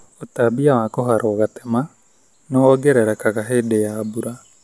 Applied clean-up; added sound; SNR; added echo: none; none; none; none.